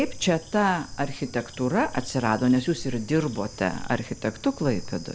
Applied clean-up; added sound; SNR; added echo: none; Bird / Insect; 13 dB; none.